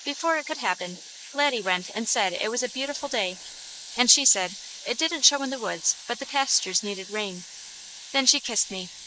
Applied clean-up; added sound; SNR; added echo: neural mask model Resemble Enhance denoiser.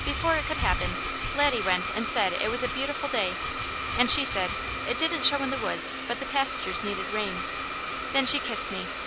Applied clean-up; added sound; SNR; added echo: none; Domestic sounds, home sounds; 4 dB; none.